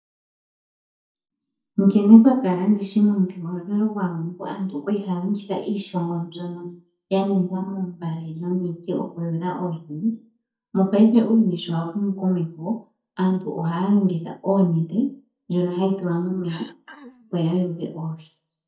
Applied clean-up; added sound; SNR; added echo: neural mask model DeepFilterNet 3.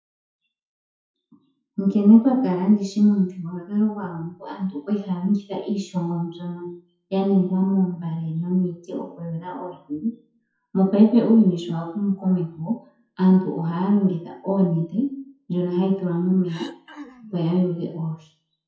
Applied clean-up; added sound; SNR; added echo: classical method WPE with log-MMSE.